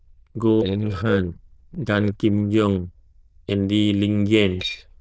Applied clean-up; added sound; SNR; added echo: neural diffusion model UNIVERSE++.